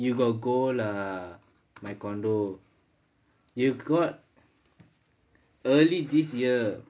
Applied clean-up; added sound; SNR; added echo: none; none; none; none.